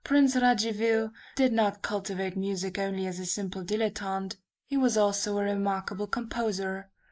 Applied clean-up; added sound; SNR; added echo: neural mask model Resemble Enhance denoiser.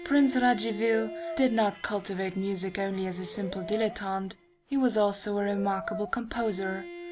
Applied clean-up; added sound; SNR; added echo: none; Brass instrument + Bowed string instrument; 13 dB; none.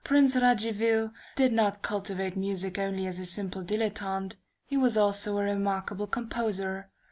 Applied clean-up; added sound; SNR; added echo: none; none; none; none.